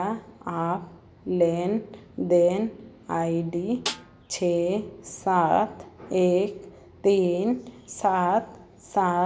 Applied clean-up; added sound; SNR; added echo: none; Snare drum; 12 dB; none.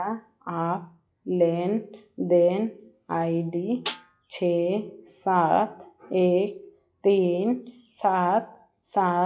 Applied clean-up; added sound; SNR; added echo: classical method log-MMSE.